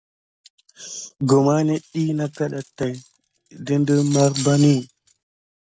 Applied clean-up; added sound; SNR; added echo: none; Cutlery, silverware; 16 dB; none.